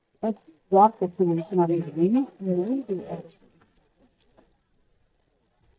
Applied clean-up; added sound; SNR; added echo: neural mask model DeepFilterNet 3.